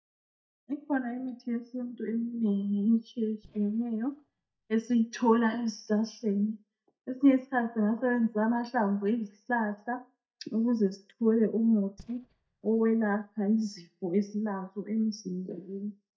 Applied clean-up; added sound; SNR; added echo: neural mask model DeepFilterNet 3.